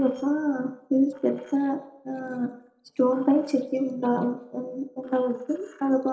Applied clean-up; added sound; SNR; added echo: neural separator model SepFormer DNS4.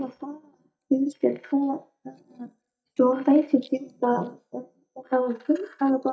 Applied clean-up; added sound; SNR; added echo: neural mask model DeepFilterNet 3.